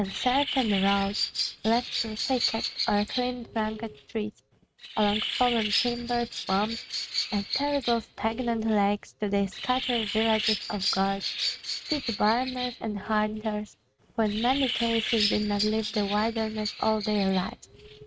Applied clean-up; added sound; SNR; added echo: neural mask model RNNoise.